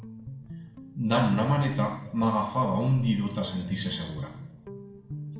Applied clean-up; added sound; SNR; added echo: none; Guitar; 14 dB; reverberation time 0.8 s.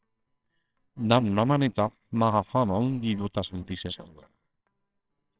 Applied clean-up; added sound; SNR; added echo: neural separator model SepFormer WHAMR!.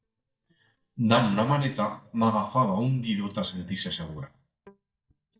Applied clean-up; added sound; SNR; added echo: neural mask model DeepFilterNet 3.